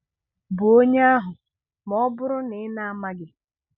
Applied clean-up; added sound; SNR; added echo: none; none; none; none.